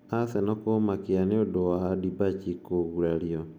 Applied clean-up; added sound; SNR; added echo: none; none; none; none.